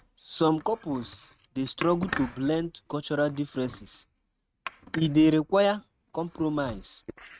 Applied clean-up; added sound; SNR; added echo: neural mask model RNNoise.